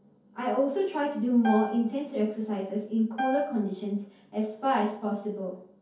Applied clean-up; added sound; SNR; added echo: none; Piano; 9 dB; reverberation time 0.6 s.